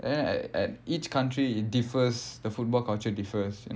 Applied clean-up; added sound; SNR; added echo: none; none; none; none.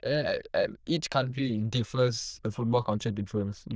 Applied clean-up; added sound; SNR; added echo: neural diffusion model UNIVERSE++.